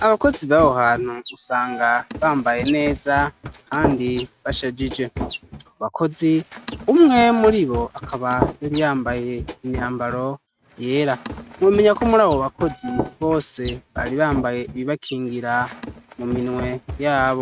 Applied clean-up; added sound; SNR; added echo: neural mask model RNNoise.